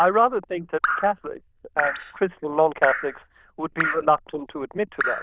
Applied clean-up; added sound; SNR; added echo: neural diffusion model UNIVERSE++.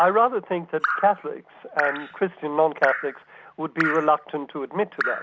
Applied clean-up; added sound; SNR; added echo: none; Drip; 7 dB; none.